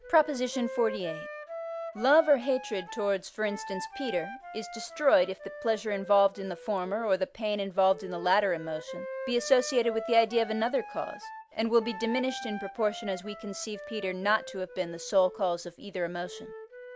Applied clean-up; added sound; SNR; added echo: none; Wind instrument, woodwind instrument; 13 dB; none.